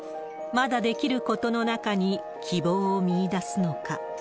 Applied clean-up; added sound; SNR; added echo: none; none; none; none.